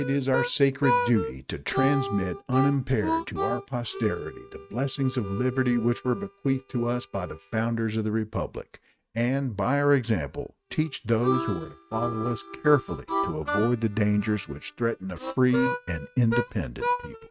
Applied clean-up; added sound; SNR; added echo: neural mask model RNNoise.